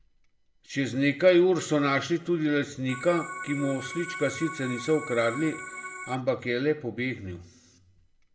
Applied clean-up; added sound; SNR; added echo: none; Organ; 10 dB; reverberation time 0.6 s.